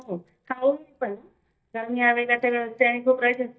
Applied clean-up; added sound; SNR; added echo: neural mask model DeepFilterNet 3.